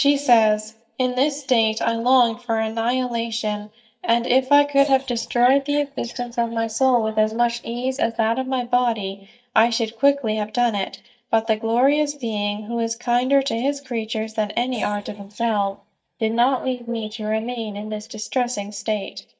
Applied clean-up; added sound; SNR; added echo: neural mask model DeepFilterNet 3.